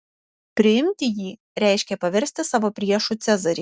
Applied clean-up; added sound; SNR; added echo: none; none; none; none.